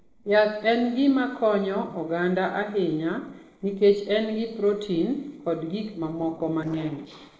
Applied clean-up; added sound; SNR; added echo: neural separator model SepFormer DNS4.